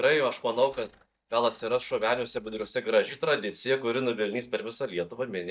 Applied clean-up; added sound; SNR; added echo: neural mask model DeepFilterNet 3.